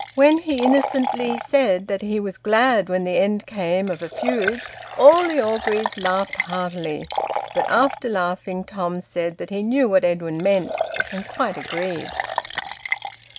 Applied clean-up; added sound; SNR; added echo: none; Liquid; 9 dB; none.